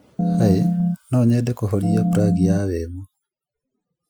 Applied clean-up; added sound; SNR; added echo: classical method Wiener filter.